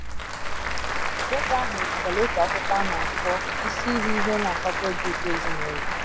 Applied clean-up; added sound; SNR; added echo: none; Applause / Crowd; -3 dB; none.